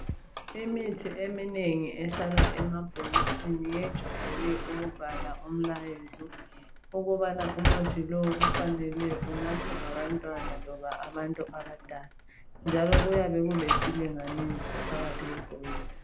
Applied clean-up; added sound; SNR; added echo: none; Sliding door; 0 dB; none.